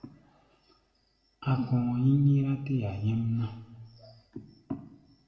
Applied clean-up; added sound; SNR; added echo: none; none; none; reverberation time 0.9 s.